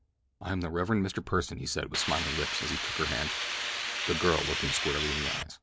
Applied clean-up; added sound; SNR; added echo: none; Hiss; 0 dB; none.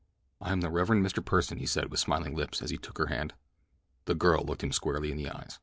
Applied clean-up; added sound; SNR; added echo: none; none; none; none.